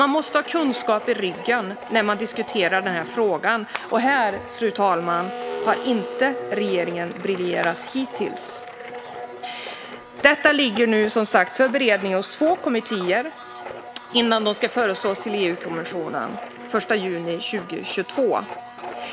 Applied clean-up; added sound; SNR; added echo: none; Clapping + Domestic sounds, home sounds; 11 dB; none.